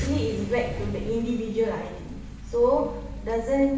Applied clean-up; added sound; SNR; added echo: none; Accelerating, revving, vroom; 9 dB; reverberation time 0.8 s.